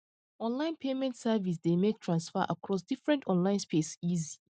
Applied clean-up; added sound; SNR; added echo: neural mask model Resemble Enhance denoiser.